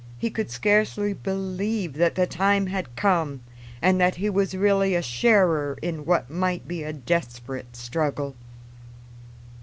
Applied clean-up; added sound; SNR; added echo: none; none; none; none.